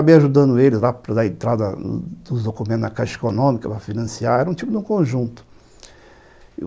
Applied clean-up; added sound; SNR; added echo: none; none; none; none.